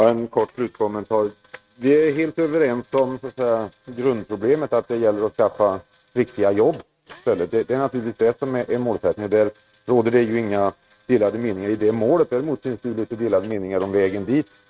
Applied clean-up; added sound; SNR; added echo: neural mask model RNNoise.